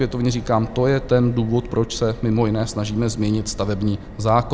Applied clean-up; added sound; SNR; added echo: none; Subway, metro, underground; 14 dB; none.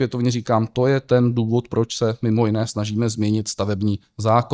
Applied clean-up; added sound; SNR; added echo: neural mask model DeepFilterNet 3.